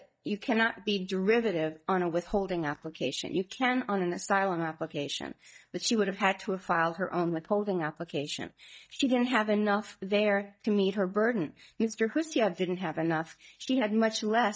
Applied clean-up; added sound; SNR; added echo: neural mask model DeepFilterNet 3.